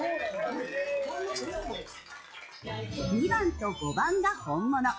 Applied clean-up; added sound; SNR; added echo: classical method log-MMSE.